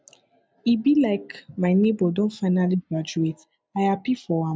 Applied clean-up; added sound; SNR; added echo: none; none; none; none.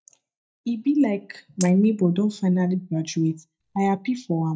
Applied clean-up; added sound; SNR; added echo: neural mask model DeepFilterNet 3.